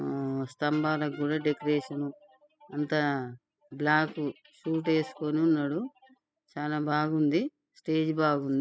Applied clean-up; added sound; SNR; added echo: classical method spectral subtraction.